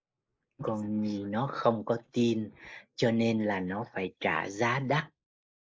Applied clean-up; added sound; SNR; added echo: neural mask model Resemble Enhance denoiser.